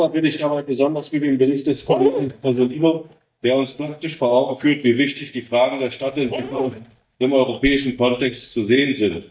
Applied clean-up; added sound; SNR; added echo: neural mask model DeepFilterNet 3.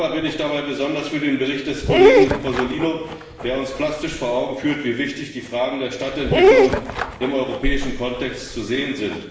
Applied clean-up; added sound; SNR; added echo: none; Dog; -1 dB; reverberation time 0.9 s.